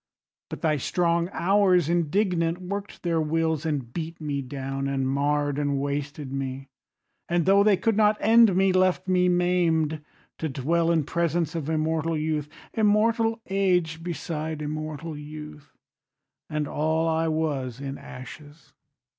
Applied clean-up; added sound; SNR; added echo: none; none; none; none.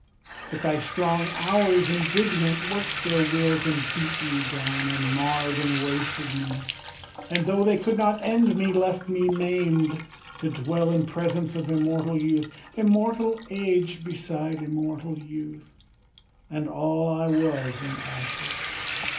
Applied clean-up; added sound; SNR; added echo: none; Bathtub (filling or washing) / Water tap, faucet; 8 dB; reverberation time 0.3 s.